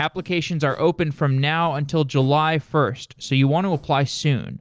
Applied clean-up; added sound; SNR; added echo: neural separator model SepFormer DNS4.